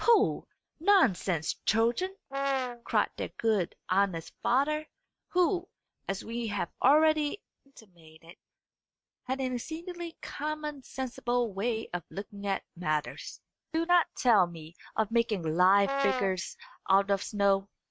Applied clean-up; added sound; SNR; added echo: neural mask model RNNoise.